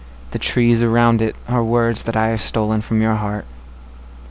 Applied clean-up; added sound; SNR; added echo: none; none; none; none.